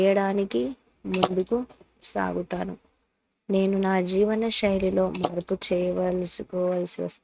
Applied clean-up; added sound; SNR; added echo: neural mask model RNNoise.